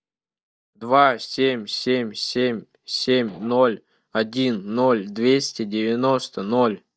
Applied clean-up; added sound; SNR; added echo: neural mask model DeepFilterNet 3.